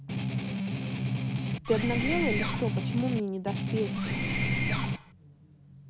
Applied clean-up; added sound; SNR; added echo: none; Strum + Mechanisms; -4 dB; none.